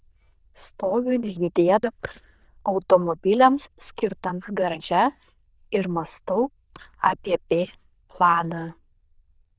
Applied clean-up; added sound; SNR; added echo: neural diffusion model UNIVERSE++.